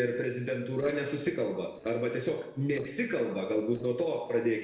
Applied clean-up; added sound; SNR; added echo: neural separator model SepFormer DNS4.